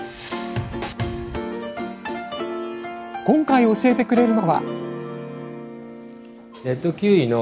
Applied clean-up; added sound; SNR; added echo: none; none; none; none.